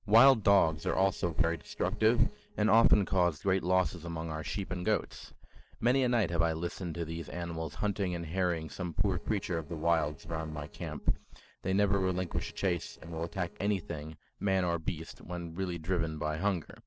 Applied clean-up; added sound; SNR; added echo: neural separator model SepFormer DNS4.